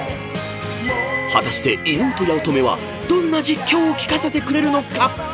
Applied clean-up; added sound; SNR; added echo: none; none; none; none.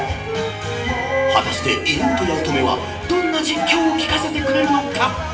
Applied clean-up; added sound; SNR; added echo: none; Wind instrument, woodwind instrument; 7 dB; reverberation time 0.6 s.